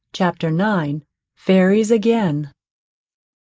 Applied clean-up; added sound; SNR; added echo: neural mask model Resemble Enhance denoiser.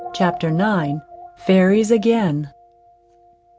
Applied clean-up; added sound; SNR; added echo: none; Guitar; 15 dB; none.